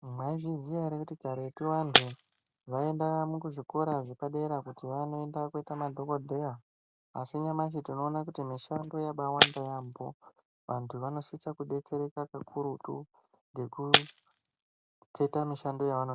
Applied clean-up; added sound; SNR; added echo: none; Shatter; -1 dB; none.